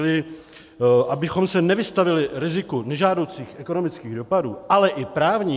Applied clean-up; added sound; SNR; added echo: none; none; none; none.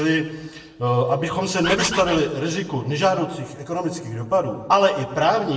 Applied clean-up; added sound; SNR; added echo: none; Bird; 4 dB; reverberation time 0.7 s.